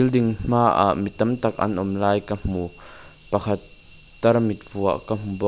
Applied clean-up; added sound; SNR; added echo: none; none; none; none.